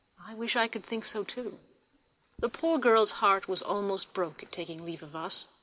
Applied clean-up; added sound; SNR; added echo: none; none; none; none.